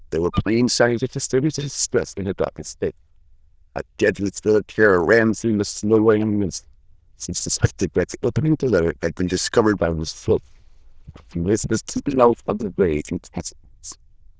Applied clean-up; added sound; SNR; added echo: neural diffusion model UNIVERSE++.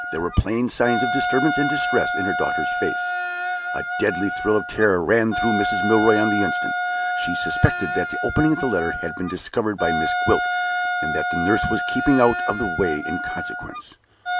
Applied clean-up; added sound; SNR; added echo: none; Wind instrument, woodwind instrument; 2 dB; none.